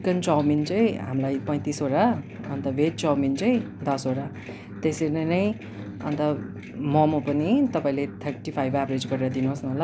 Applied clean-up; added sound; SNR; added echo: none; none; none; none.